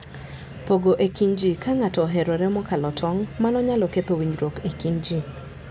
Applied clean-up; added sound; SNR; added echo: none; none; none; none.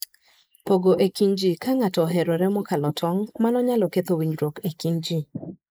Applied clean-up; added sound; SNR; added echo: neural mask model Resemble Enhance denoiser.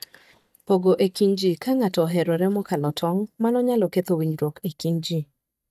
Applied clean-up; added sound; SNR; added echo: neural mask model DeepFilterNet 3.